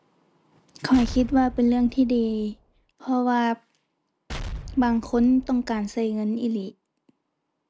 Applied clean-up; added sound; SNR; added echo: none; Explosion; 13 dB; none.